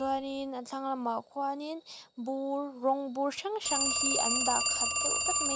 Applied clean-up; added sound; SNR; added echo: none; Telephone; -1 dB; none.